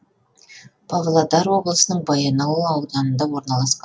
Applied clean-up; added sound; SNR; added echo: none; none; none; none.